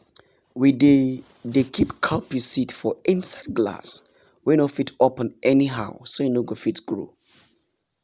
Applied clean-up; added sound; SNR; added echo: none; none; none; none.